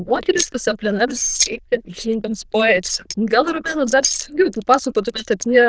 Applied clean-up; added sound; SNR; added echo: neural diffusion model UNIVERSE++.